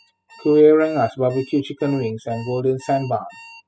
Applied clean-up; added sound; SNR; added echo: classical method spectral subtraction.